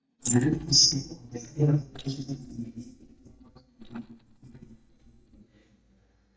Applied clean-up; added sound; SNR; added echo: neural mask model DeepFilterNet 3.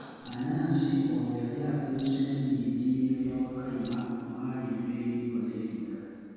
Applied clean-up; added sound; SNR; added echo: none; Keys jangling; 17 dB; reverberation time 2.1 s.